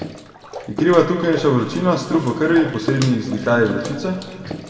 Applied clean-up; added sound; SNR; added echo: none; Bathtub (filling or washing) / Water / Splash, splatter; 12 dB; reverberation time 2.1 s.